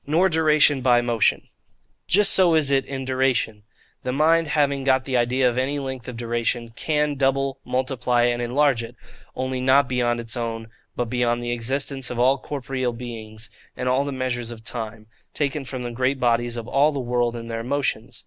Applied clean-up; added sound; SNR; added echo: none; none; none; none.